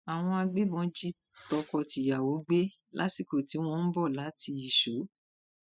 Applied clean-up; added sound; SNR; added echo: classical method spectral subtraction.